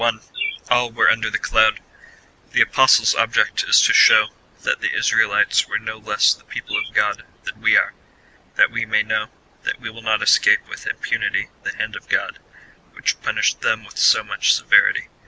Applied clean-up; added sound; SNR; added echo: none; Bird; 11 dB; none.